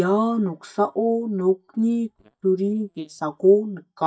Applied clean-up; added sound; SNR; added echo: neural mask model DeepFilterNet 3.